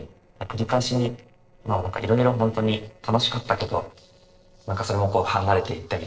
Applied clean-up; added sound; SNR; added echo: neural separator model SepFormer DNS4.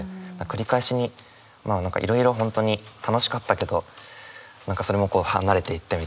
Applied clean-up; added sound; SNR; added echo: none; none; none; none.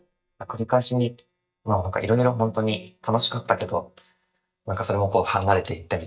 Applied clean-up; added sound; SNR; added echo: neural mask model DeepFilterNet 3.